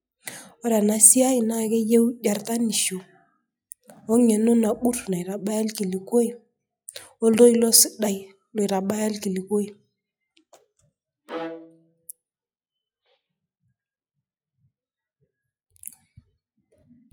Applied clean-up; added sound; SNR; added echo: classical method log-MMSE.